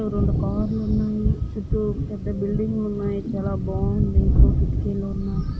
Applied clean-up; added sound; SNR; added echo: none; Thunder; -4 dB; none.